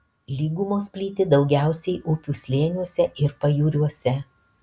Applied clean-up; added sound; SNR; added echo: none; none; none; none.